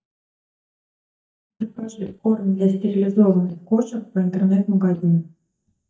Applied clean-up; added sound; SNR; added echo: neural mask model DeepFilterNet 3.